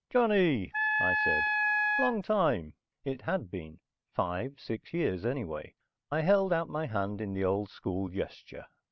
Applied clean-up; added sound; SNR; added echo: none; Wind instrument, woodwind instrument; -2 dB; none.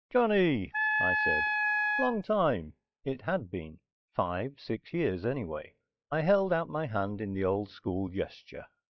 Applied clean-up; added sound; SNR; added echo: classical method log-MMSE.